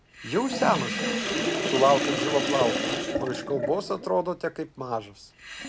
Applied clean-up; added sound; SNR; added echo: none; Sink (filling or washing); 2 dB; none.